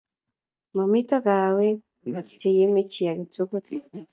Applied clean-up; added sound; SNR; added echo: neural mask model DeepFilterNet 3.